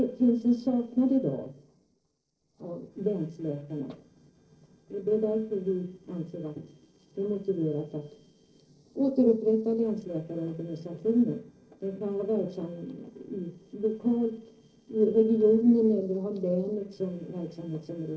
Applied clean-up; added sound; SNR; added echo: neural separator model SepFormer DNS4.